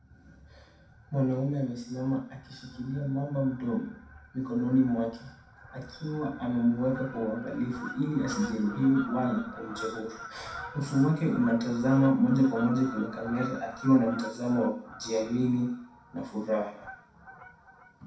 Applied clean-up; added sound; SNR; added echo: none; Fowl; 15 dB; reverberation time 0.6 s.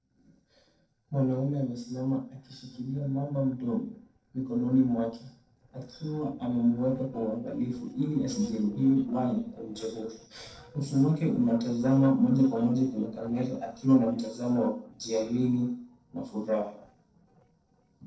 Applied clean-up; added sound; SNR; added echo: neural separator model SepFormer DNS4.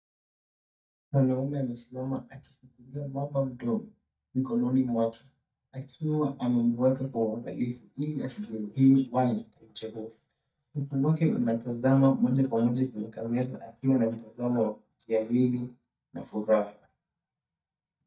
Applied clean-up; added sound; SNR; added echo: neural mask model DeepFilterNet 3.